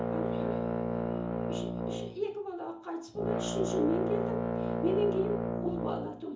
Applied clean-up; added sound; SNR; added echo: none; Brass instrument; -2 dB; reverberation time 0.8 s.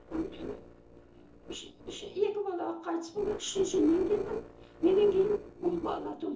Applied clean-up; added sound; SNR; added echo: neural separator model SepFormer DNS4.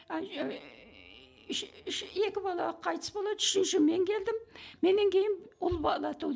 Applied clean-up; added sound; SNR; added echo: none; none; none; none.